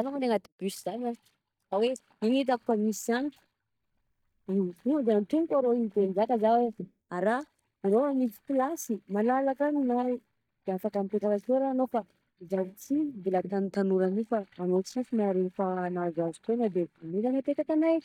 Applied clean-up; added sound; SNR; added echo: neural mask model DeepFilterNet 3.